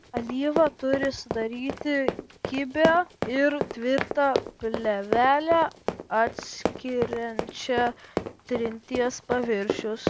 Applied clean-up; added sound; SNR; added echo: none; Run; 6 dB; none.